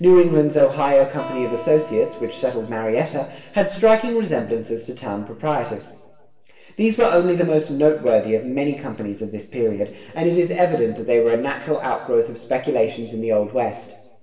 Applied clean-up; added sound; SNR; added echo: none; Acoustic guitar; 18 dB; reverberation time 1.0 s.